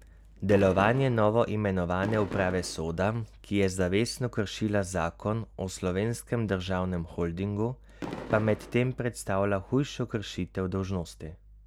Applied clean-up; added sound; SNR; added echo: none; Fireworks; 12 dB; none.